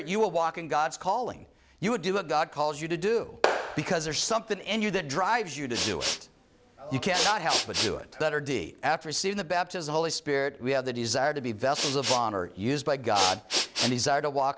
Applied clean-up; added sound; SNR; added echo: none; Clapping + Respiratory sounds; 4 dB; none.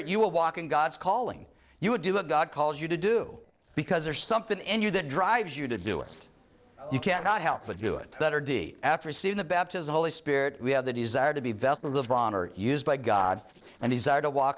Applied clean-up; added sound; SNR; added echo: neural separator model SepFormer DNS4.